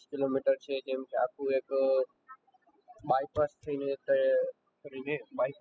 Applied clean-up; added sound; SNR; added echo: classical method spectral subtraction.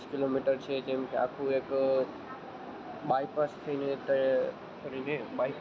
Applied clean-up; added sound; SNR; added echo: none; none; none; none.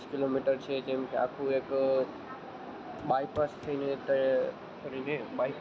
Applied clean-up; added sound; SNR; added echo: none; Walk, footsteps / Run / Wood; 18 dB; none.